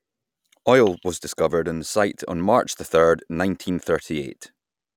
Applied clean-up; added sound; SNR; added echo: none; none; none; none.